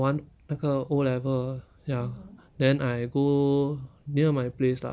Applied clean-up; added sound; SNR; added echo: none; none; none; none.